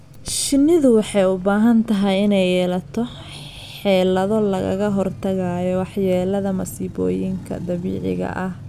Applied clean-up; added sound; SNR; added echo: none; none; none; none.